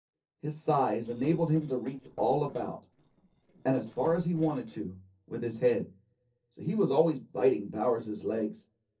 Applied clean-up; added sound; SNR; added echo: neural separator model SepFormer DNS4.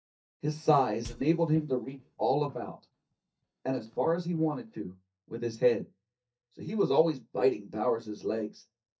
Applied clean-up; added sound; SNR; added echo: neural mask model DeepFilterNet 3.